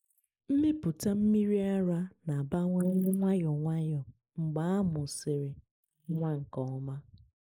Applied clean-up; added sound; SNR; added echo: neural mask model Resemble Enhance denoiser.